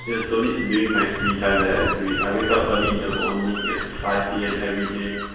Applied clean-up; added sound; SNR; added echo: none; Gull, seagull / Wind; 5 dB; reverberation time 1.0 s.